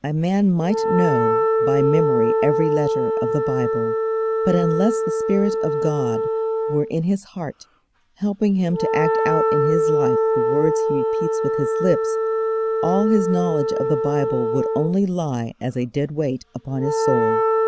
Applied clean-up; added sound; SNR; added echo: none; Wind instrument, woodwind instrument; -2 dB; none.